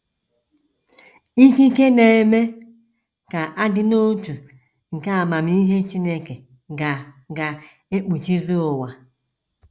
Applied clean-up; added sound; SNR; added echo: none; none; none; none.